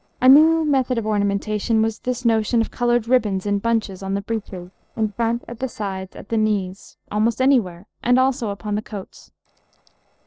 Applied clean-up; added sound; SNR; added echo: neural separator model SepFormer DNS4.